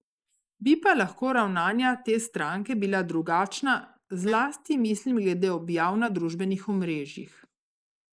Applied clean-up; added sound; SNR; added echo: neural mask model Resemble Enhance denoiser.